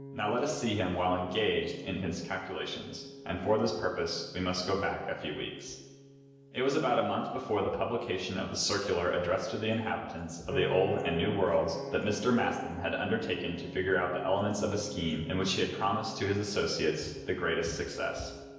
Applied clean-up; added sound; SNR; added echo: none; Piano; 12 dB; reverberation time 1.0 s.